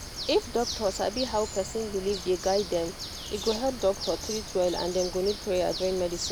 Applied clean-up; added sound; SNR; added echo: none; Bird; 8 dB; none.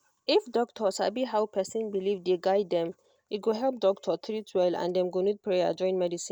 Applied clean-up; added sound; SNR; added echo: none; none; none; none.